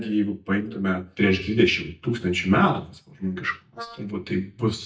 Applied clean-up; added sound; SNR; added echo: neural mask model DeepFilterNet 3.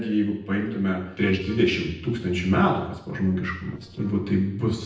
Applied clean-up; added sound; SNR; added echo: neural separator model SepFormer DNS4.